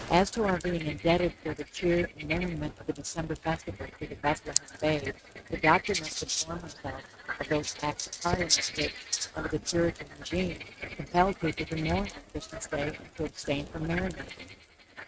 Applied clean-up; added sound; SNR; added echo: neural mask model RNNoise.